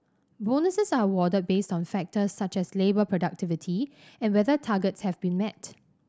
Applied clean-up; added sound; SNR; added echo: none; none; none; none.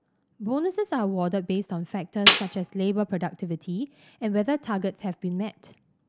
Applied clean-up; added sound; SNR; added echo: none; Snare drum; -4 dB; none.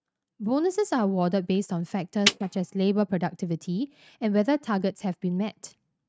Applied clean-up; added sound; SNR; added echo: neural mask model RNNoise.